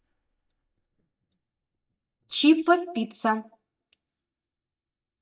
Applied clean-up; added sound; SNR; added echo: neural mask model DeepFilterNet 3.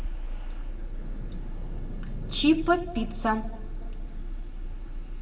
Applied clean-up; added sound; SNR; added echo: none; Wind; 15 dB; reverberation time 1.2 s.